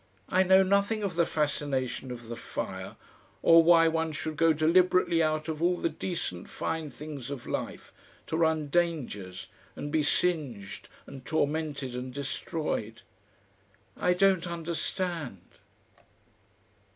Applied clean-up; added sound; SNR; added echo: none; none; none; none.